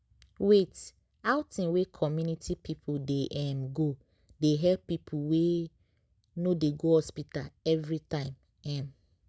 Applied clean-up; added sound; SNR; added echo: none; none; none; none.